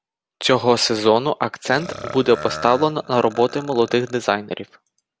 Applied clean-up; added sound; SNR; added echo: none; Burping, eructation; 15 dB; none.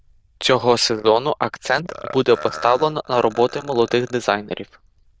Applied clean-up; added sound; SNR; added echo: neural diffusion model UNIVERSE++.